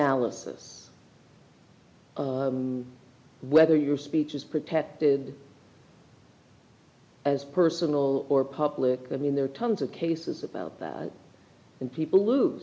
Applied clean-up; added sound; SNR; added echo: none; none; none; none.